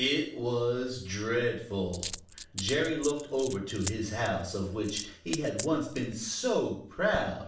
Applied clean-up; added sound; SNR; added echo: none; Coin (dropping); 13 dB; reverberation time 0.5 s.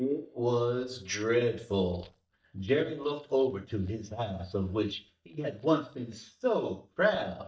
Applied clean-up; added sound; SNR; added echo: neural mask model DeepFilterNet 3.